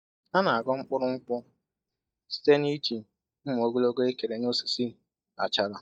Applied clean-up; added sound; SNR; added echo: neural mask model DeepFilterNet 3.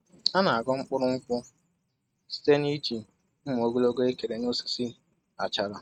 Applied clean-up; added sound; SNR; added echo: neural mask model RNNoise.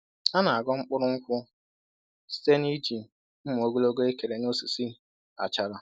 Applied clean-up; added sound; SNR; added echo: none; none; none; none.